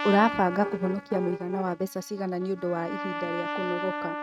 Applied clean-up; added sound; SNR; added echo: neural mask model RNNoise.